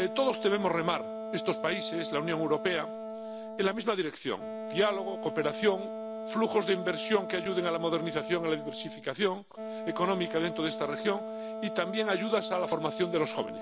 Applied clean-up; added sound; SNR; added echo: none; Wind instrument, woodwind instrument; 7 dB; none.